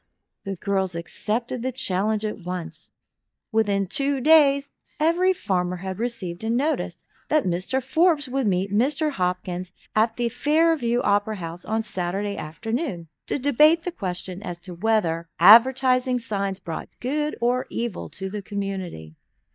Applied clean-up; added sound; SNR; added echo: neural mask model DeepFilterNet 3.